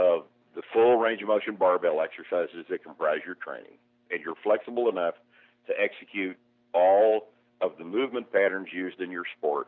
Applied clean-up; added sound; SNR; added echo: none; none; none; none.